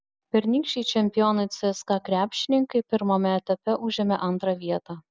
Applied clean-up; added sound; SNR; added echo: none; none; none; none.